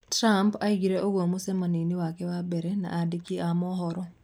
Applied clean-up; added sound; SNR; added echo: none; none; none; none.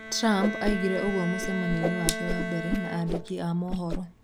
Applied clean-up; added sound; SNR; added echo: none; Bowed string instrument + Whoosh, swoosh, swish; 3 dB; none.